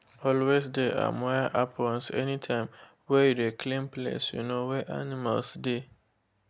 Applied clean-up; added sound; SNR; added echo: none; none; none; none.